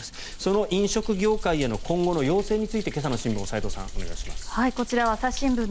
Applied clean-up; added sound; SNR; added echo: none; Thunder; 6 dB; none.